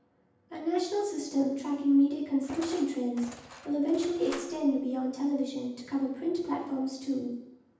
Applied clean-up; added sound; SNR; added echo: none; Engine; 17 dB; reverberation time 0.9 s.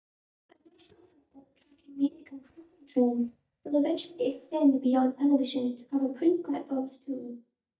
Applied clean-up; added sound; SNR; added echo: neural mask model DeepFilterNet 3.